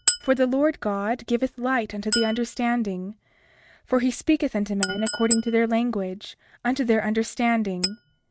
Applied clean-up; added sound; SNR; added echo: neural mask model RNNoise.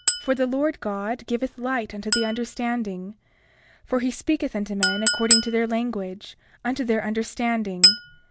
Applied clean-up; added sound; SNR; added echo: none; Chink, clink; 1 dB; none.